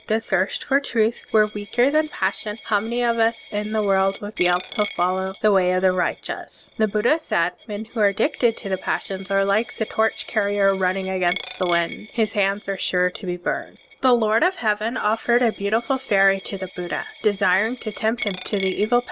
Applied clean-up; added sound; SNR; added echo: none; Coin (dropping); 16 dB; none.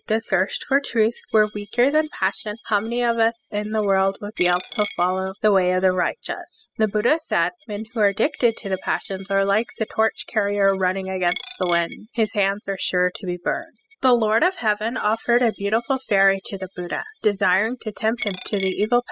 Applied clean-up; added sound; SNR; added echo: classical method spectral subtraction.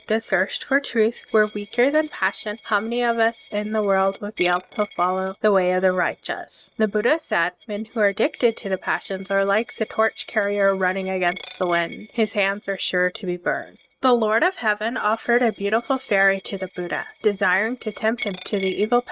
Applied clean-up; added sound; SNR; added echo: neural mask model RNNoise.